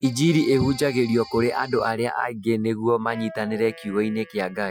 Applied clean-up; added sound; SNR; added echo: classical method Wiener filter.